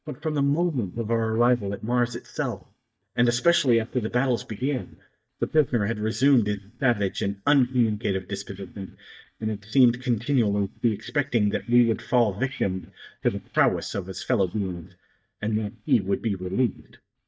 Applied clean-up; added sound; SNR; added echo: neural mask model DeepFilterNet 3.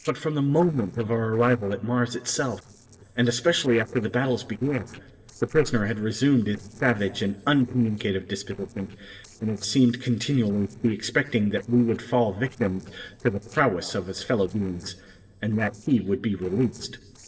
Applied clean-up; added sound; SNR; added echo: neural separator model SepFormer DNS4.